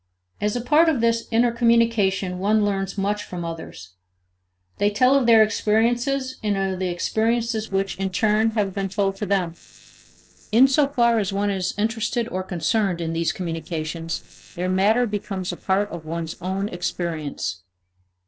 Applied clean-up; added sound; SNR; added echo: neural separator model SepFormer DNS4.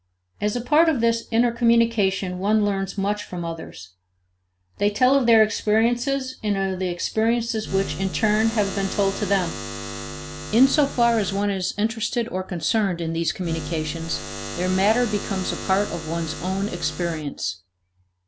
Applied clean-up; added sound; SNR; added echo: none; Buzz; 9 dB; none.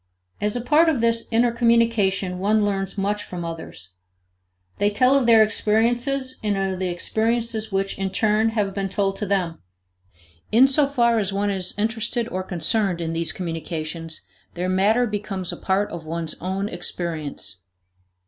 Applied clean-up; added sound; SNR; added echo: none; none; none; none.